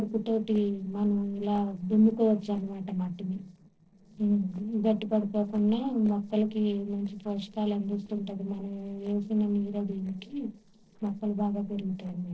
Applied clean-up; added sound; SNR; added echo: neural separator model SepFormer DNS4.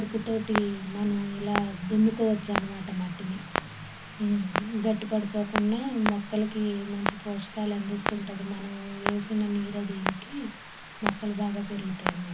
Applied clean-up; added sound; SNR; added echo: none; Clock; 6 dB; reverberation time 0.4 s.